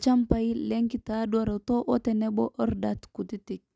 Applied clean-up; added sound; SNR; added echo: none; none; none; none.